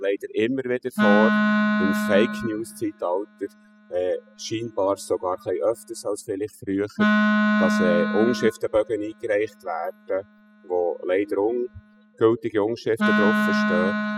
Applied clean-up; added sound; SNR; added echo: classical method spectral subtraction.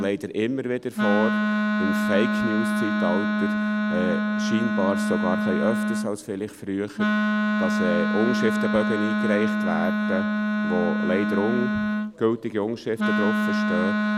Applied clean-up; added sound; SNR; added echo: none; Wind instrument, woodwind instrument; -3 dB; none.